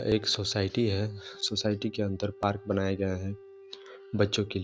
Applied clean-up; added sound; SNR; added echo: none; Wind instrument, woodwind instrument; 19 dB; none.